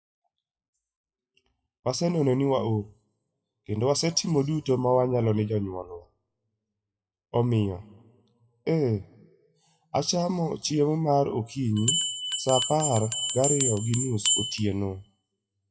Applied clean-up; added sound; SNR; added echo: classical method WPE with log-MMSE.